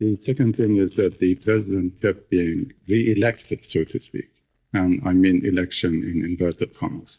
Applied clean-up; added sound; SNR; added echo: neural mask model DeepFilterNet 3.